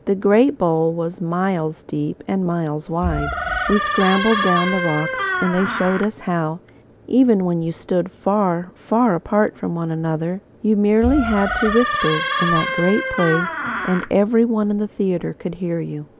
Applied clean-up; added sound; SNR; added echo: none; Door; 3 dB; none.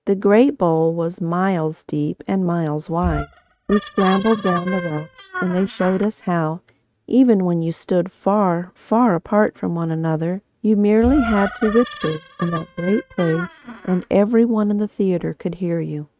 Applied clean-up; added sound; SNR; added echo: neural mask model RNNoise.